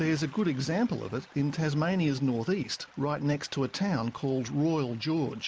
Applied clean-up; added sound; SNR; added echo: none; none; none; none.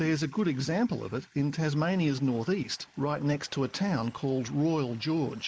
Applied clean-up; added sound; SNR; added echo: neural mask model Resemble Enhance denoiser.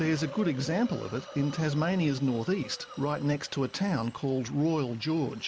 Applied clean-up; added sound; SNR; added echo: none; Hiss; 18 dB; none.